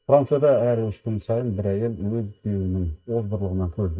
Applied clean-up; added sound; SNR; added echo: neural mask model DeepFilterNet 3.